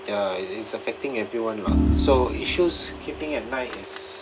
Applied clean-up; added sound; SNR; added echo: none; Organ; -1 dB; none.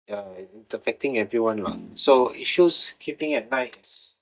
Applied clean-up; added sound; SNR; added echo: neural mask model DeepFilterNet 3.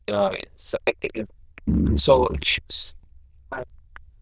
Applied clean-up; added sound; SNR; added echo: neural diffusion model UNIVERSE++.